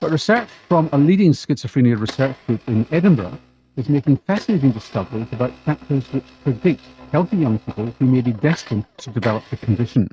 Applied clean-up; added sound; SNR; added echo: neural mask model RNNoise.